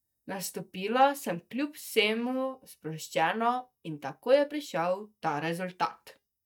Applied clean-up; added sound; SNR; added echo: neural mask model DeepFilterNet 3.